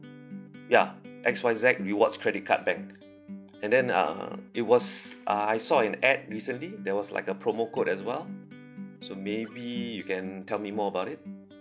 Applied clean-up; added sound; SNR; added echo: none; Acoustic guitar; 15 dB; none.